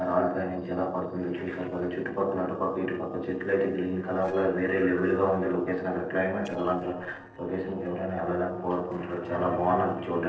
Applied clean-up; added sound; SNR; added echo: neural separator model SepFormer DNS4.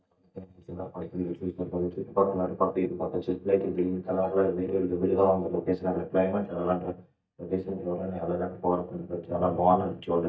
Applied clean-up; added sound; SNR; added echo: neural mask model DeepFilterNet 3.